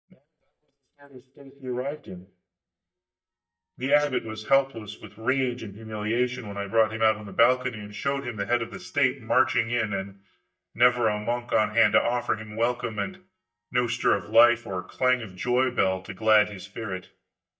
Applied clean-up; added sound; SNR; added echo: neural mask model DeepFilterNet 3.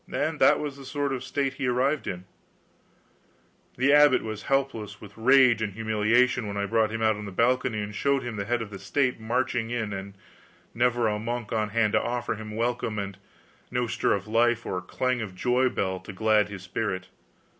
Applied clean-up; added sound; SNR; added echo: none; none; none; none.